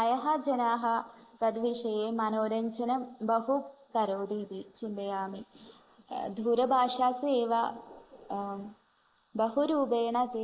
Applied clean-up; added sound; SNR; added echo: neural mask model Resemble Enhance denoiser.